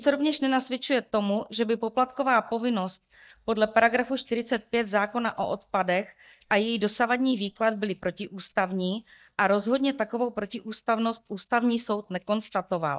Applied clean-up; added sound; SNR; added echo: neural mask model DeepFilterNet 3.